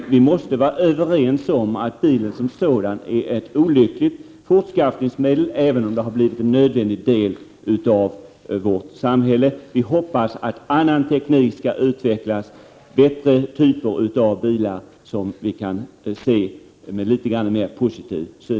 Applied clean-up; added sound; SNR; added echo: none; none; none; none.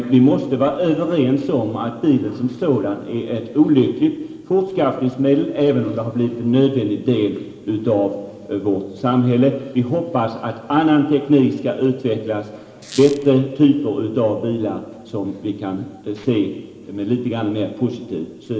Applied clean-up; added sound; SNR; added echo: none; Squeak; 18 dB; reverberation time 2.0 s.